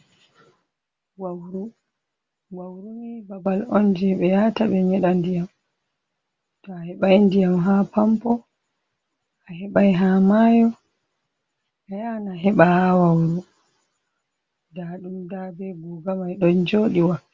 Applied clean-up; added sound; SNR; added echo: none; none; none; none.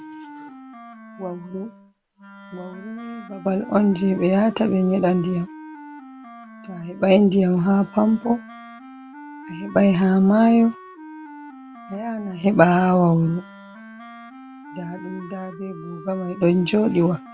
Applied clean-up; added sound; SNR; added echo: none; Wind instrument, woodwind instrument; 19 dB; none.